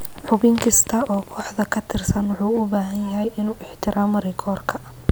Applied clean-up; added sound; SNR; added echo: none; none; none; none.